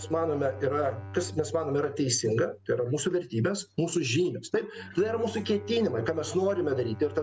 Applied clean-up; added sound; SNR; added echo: none; Bowed string instrument; 16 dB; none.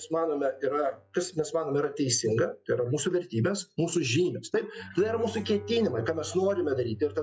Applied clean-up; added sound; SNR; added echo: classical method log-MMSE.